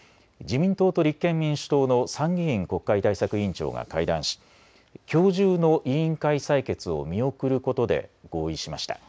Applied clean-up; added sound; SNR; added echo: none; none; none; none.